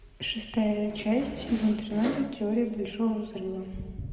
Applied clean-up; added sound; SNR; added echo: none; Door; 10 dB; reverberation time 1.9 s.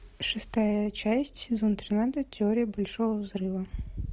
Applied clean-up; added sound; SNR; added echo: none; none; none; none.